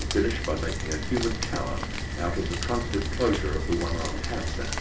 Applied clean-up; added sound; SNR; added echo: none; Rain; 0 dB; reverberation time 0.4 s.